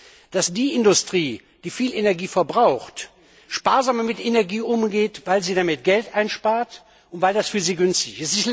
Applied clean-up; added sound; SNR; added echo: none; none; none; none.